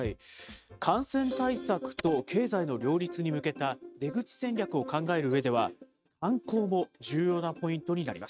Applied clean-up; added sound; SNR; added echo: neural mask model RNNoise.